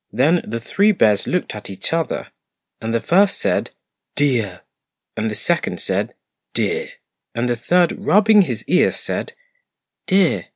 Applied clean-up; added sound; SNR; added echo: none; none; none; none.